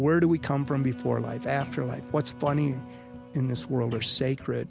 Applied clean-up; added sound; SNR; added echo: none; Thump, thud; 19 dB; none.